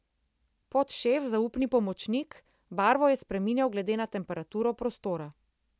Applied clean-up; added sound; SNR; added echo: none; none; none; none.